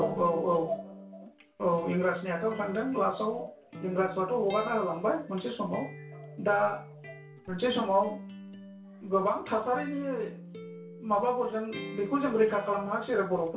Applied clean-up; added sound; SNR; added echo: none; Acoustic guitar; 14 dB; reverberation time 0.2 s.